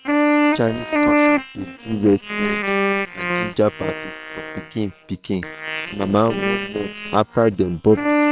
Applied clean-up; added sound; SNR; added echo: neural separator model SepFormer WHAM!.